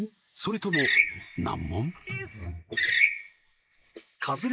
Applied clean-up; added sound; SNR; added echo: neural mask model Resemble Enhance denoiser.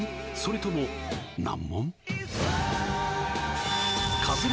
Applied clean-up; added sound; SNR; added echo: none; none; none; none.